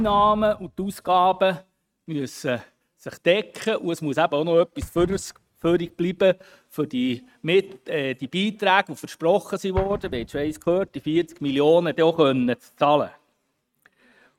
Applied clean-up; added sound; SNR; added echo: neural mask model RNNoise.